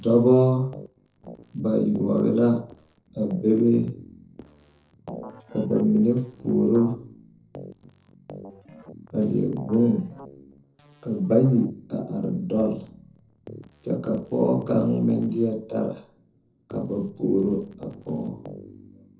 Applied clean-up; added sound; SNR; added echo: neural separator model SepFormer DNS4.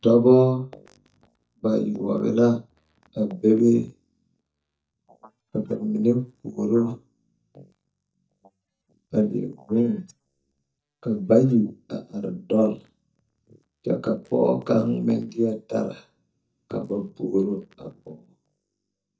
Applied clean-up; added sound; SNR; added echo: neural mask model DeepFilterNet 3.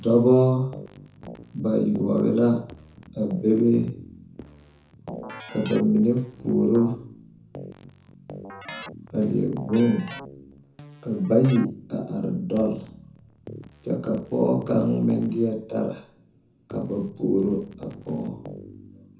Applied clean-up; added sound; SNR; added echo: none; Keyboard (musical); 17 dB; reverberation time 0.7 s.